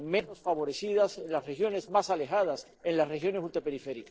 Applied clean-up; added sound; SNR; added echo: neural separator model SepFormer DNS4.